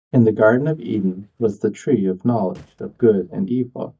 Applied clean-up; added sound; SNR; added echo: neural mask model DeepFilterNet 3.